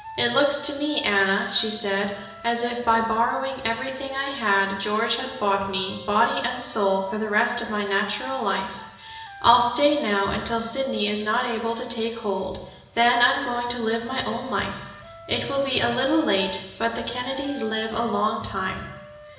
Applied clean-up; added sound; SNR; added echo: none; Wind instrument, woodwind instrument; 19 dB; reverberation time 1.0 s.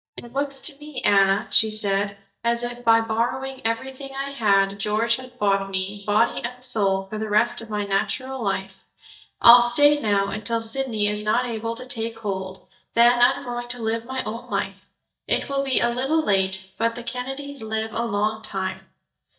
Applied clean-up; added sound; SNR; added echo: neural mask model DeepFilterNet 3.